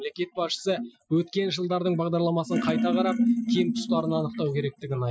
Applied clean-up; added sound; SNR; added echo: classical method Wiener filter.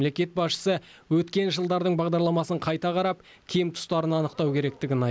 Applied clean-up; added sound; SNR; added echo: none; none; none; none.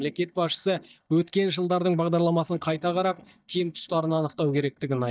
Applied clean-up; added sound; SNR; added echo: neural mask model DeepFilterNet 3.